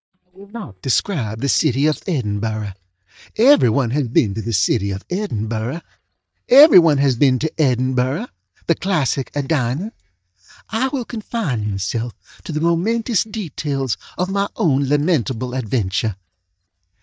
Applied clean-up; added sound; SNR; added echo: neural mask model DeepFilterNet 3.